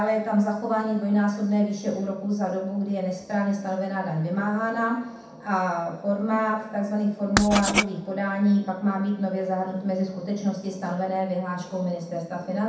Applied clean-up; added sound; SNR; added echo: none; Writing; 2 dB; reverberation time 0.7 s.